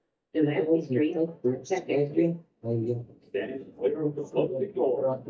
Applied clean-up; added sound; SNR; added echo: neural mask model DeepFilterNet 3.